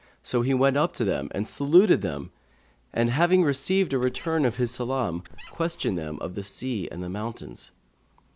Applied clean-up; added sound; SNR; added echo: none; Squeak; 19 dB; none.